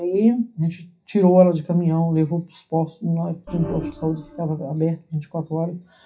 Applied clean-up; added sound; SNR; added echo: classical method WPE with log-MMSE.